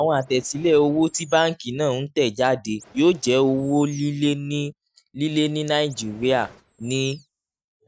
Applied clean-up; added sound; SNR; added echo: neural mask model RNNoise.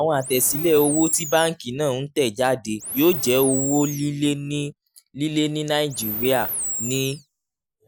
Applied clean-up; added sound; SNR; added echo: none; Animal; 7 dB; none.